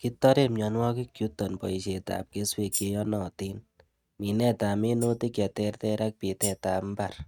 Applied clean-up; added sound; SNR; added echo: neural mask model RNNoise.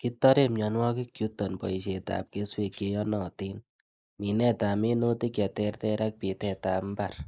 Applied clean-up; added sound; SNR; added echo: neural mask model Resemble Enhance denoiser.